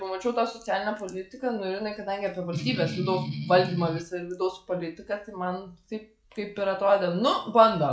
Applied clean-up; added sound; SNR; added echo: classical method log-MMSE.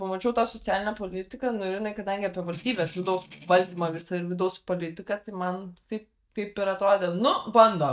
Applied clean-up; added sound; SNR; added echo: neural mask model DeepFilterNet 3.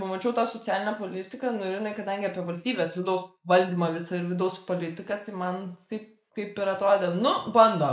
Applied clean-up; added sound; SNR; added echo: neural mask model Resemble Enhance denoiser.